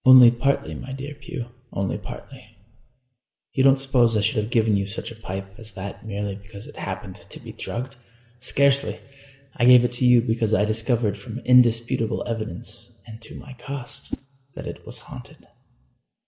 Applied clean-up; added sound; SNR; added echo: none; Whoosh, swoosh, swish; 17 dB; reverberation time 1.5 s.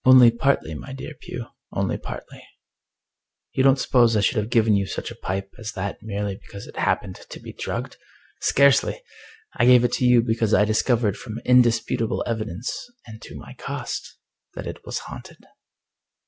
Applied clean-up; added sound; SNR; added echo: none; none; none; none.